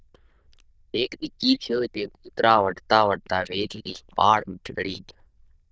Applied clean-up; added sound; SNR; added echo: neural diffusion model UNIVERSE++.